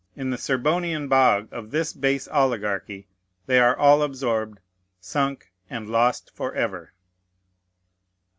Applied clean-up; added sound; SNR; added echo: none; none; none; none.